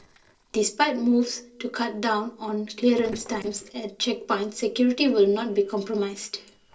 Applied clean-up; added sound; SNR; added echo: neural separator model SepFormer DNS4.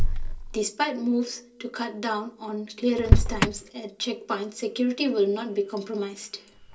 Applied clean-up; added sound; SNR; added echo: none; Motor vehicle (road); -1 dB; reverberation time 0.3 s.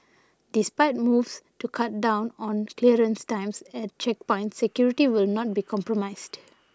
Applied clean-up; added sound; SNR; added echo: none; none; none; none.